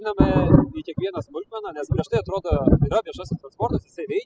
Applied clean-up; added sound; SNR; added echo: classical method spectral subtraction.